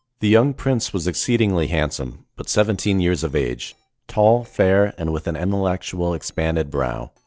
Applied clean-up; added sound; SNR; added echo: neural separator model SepFormer DNS4.